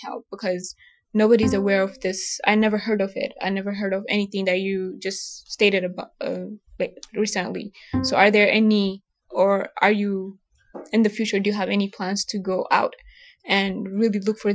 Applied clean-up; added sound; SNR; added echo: classical method Wiener filter.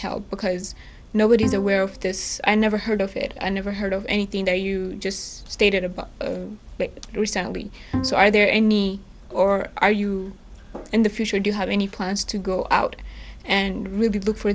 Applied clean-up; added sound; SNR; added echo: none; Bowed string instrument; 9 dB; none.